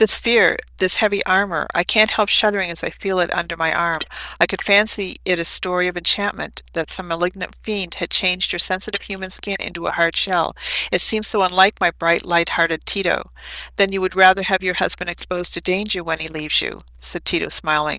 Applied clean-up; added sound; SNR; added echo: neural diffusion model UNIVERSE++.